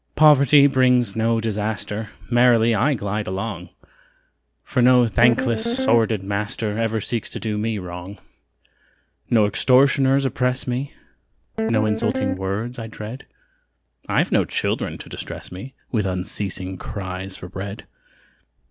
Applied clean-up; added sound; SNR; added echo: none; Guitar; 4 dB; none.